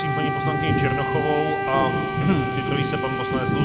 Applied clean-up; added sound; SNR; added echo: none; Wind instrument, woodwind instrument + Thunder; -4 dB; none.